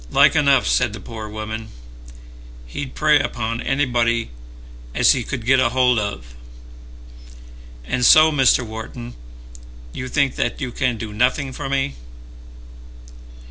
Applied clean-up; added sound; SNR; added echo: none; none; none; none.